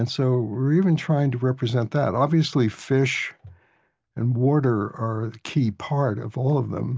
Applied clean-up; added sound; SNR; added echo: none; none; none; none.